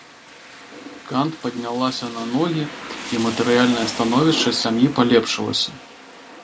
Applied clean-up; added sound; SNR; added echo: none; Rain; 12 dB; none.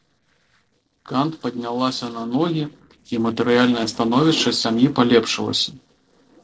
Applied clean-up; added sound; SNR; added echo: neural separator model SepFormer DNS4.